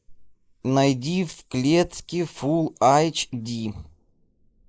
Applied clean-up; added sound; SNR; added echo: neural mask model Resemble Enhance denoiser.